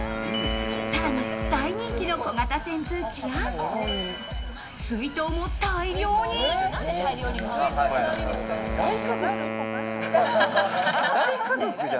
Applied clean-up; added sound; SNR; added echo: none; Wind instrument, woodwind instrument; 9 dB; reverberation time 0.8 s.